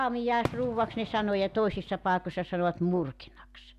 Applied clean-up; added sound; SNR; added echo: none; Fireworks; 13 dB; none.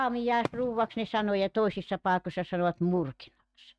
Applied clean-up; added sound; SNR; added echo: neural mask model RNNoise.